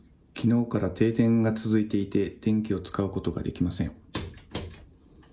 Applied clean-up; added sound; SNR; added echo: none; none; none; none.